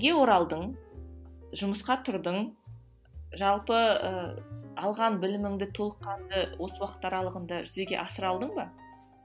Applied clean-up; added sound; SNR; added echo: none; none; none; none.